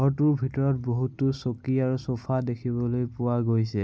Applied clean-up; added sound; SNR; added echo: none; none; none; none.